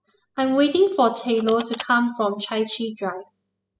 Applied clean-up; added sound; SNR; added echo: classical method spectral subtraction.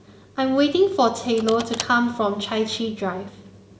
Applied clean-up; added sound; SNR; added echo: none; Car; 16 dB; none.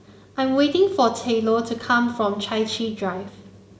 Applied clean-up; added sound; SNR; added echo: none; none; none; none.